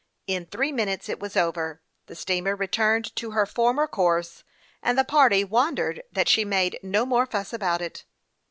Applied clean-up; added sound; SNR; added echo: none; none; none; none.